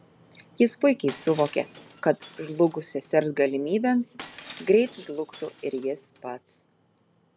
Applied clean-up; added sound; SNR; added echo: none; Shatter; 20 dB; none.